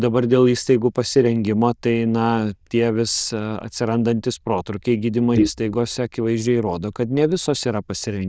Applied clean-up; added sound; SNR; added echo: neural diffusion model UNIVERSE++.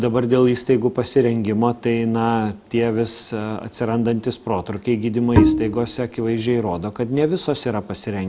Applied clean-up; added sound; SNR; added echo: none; Bowed string instrument; -1 dB; none.